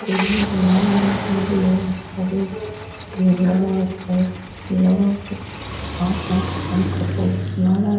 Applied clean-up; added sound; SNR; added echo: none; Car; 7 dB; reverberation time 0.8 s.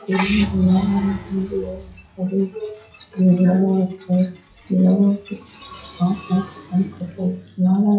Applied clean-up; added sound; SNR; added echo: classical method WPE with log-MMSE.